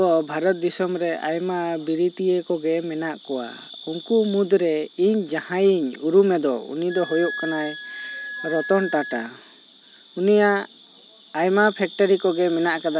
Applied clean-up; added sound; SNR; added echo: none; Wind instrument, woodwind instrument; 11 dB; none.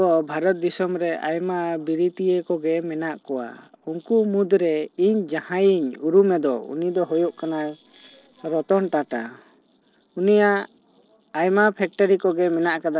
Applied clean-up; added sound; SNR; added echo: neural separator model SepFormer DNS4.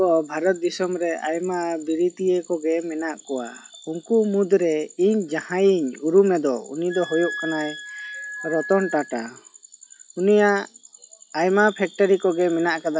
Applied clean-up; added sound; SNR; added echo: classical method log-MMSE.